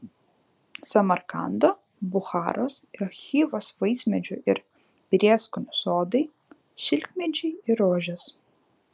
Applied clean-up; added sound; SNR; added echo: none; none; none; none.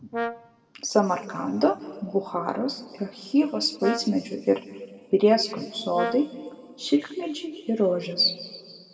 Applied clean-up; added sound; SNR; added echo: none; Brass instrument; 11 dB; reverberation time 1.8 s.